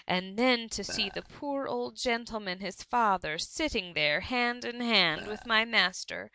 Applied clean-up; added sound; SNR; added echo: none; Burping, eructation; 15 dB; none.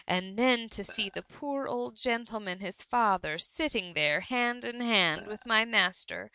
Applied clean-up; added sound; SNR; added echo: neural mask model RNNoise.